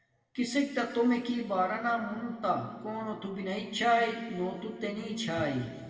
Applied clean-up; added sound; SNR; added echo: none; none; none; reverberation time 2.1 s.